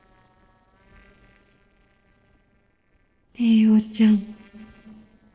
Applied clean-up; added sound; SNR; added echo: neural separator model SepFormer DNS4.